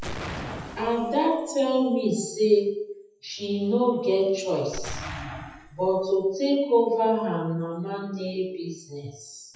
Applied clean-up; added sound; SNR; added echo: classical method WPE with log-MMSE.